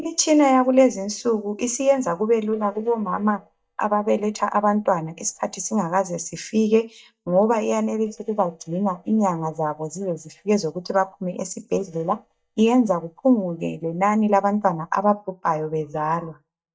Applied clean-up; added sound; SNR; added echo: neural mask model DeepFilterNet 3.